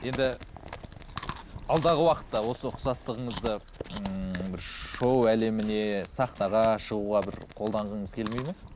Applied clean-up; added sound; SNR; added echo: none; Chewing, mastication; 13 dB; none.